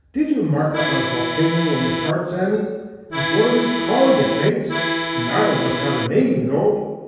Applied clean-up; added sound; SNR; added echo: none; Accordion; 3 dB; reverberation time 1.2 s.